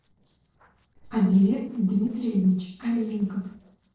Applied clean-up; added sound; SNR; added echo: neural separator model SepFormer DNS4.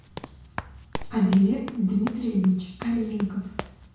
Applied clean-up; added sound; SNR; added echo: none; Run; 13 dB; reverberation time 0.6 s.